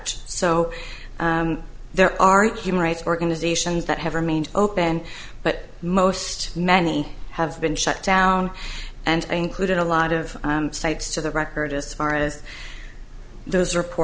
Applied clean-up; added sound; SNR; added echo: none; none; none; none.